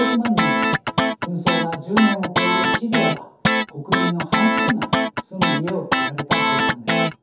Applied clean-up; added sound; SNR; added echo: none; Guitar; -5 dB; reverberation time 0.5 s.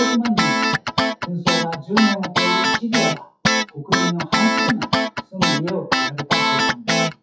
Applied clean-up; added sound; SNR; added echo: classical method WPE with log-MMSE.